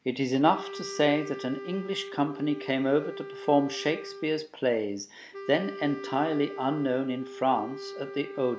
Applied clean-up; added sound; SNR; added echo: none; Wind instrument, woodwind instrument; 12 dB; none.